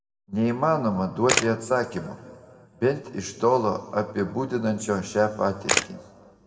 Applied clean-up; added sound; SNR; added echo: none; Camera; 5 dB; reverberation time 1.5 s.